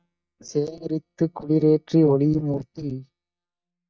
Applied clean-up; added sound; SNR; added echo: neural mask model DeepFilterNet 3.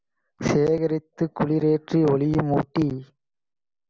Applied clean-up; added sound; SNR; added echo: none; none; none; none.